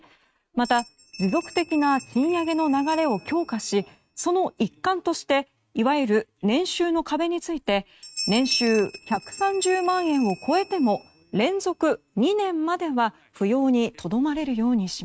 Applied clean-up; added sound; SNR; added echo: neural mask model RNNoise.